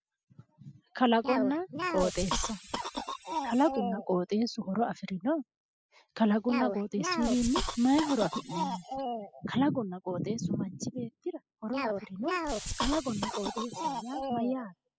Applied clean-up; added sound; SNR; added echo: classical method spectral subtraction.